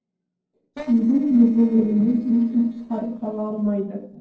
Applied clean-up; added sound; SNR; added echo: neural separator model SepFormer DNS4.